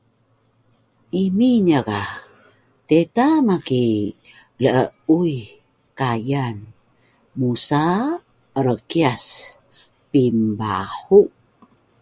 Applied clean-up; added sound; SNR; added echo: none; none; none; none.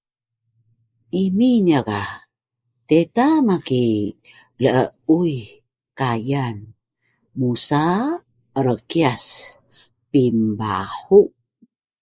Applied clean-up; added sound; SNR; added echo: neural mask model Resemble Enhance denoiser.